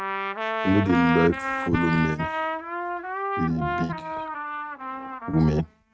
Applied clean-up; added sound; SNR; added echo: neural mask model RNNoise.